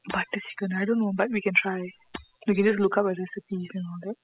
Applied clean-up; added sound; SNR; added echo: classical method spectral subtraction.